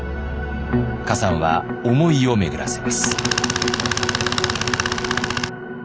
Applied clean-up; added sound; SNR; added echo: none; Tools; 1 dB; none.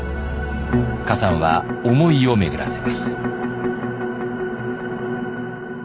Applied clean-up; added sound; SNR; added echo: none; none; none; none.